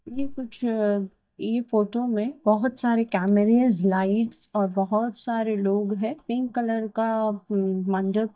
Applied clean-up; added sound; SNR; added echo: neural mask model DeepFilterNet 3.